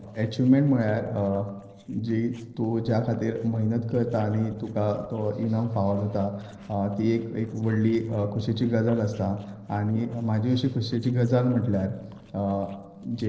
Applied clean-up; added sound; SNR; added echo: neural separator model SepFormer DNS4.